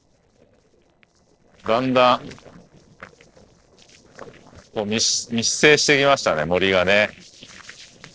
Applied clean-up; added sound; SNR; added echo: neural separator model SepFormer DNS4.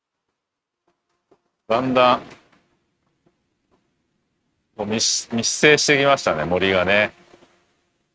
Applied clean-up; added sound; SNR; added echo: neural mask model RNNoise.